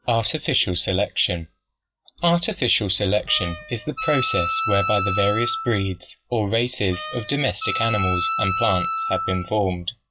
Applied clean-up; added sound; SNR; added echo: classical method log-MMSE.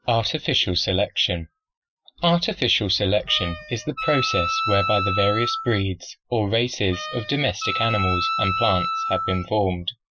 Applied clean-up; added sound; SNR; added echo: classical method Wiener filter.